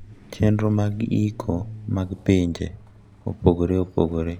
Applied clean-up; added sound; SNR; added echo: none; Truck; 19 dB; none.